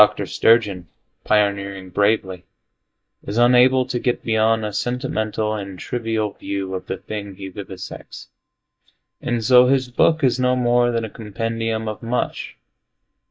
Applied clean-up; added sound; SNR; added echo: neural mask model DeepFilterNet 3.